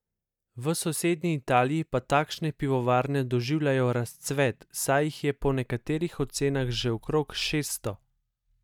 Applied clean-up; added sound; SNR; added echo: neural mask model DeepFilterNet 3.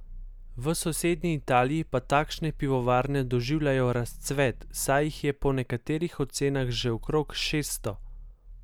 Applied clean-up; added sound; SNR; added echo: none; Growling; 15 dB; none.